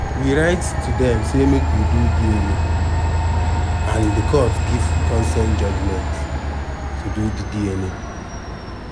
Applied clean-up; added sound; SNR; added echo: none; Train; -3 dB; none.